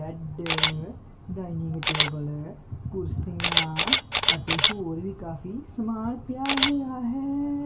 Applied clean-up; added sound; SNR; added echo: none; Camera; -4 dB; reverberation time 0.2 s.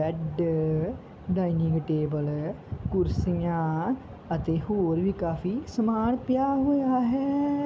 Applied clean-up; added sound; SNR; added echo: none; none; none; none.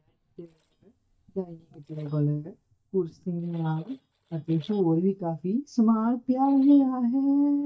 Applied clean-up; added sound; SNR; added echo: neural mask model DeepFilterNet 3.